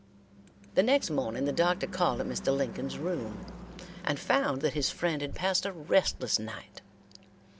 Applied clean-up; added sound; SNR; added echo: none; Car passing by / Engine / Truck; 15 dB; none.